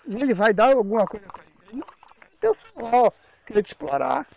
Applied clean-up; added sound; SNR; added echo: neural separator model SepFormer WHAM!.